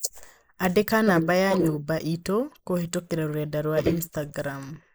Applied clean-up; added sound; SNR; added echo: neural mask model Resemble Enhance denoiser.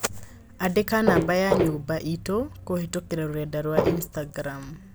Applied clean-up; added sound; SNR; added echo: none; Walk, footsteps; -4 dB; none.